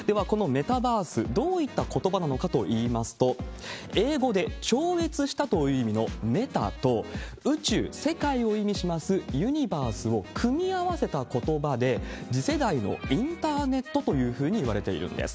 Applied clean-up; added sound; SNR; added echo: none; none; none; none.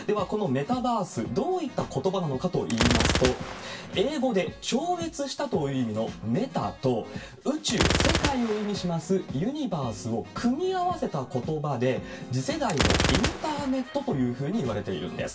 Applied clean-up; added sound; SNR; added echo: none; Gunshot, gunfire; 5 dB; reverberation time 0.2 s.